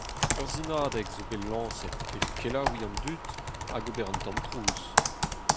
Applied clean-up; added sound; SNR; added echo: none; Computer keyboard; -4 dB; none.